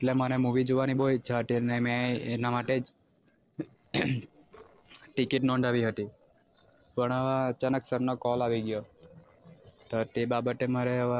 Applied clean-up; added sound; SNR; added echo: neural separator model SepFormer DNS4.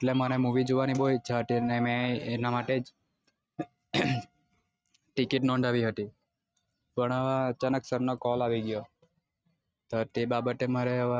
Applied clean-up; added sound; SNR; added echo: neural mask model RNNoise.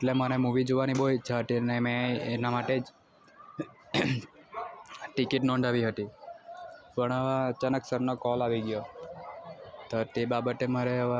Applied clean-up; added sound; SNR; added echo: none; none; none; none.